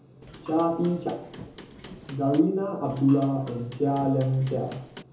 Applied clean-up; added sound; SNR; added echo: none; Hammer / Wood; 18 dB; reverberation time 0.7 s.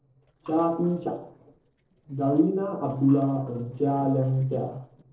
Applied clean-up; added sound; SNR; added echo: neural separator model SepFormer DNS4.